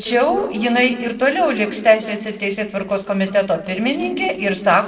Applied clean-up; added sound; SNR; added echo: neural separator model SepFormer DNS4.